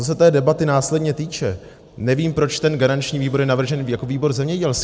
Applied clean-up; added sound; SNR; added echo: none; none; none; none.